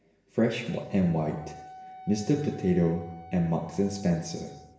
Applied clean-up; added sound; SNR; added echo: none; Wind instrument, woodwind instrument; 19 dB; reverberation time 0.9 s.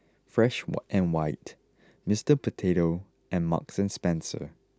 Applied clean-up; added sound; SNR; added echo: none; none; none; none.